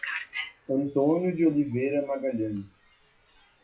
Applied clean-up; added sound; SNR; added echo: classical method WPE with log-MMSE.